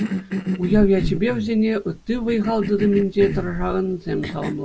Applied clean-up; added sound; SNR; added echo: none; Cough; 9 dB; none.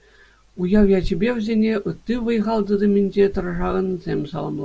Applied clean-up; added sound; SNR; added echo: none; none; none; none.